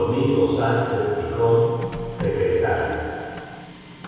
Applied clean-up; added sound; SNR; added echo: none; Printer; 14 dB; reverberation time 2.2 s.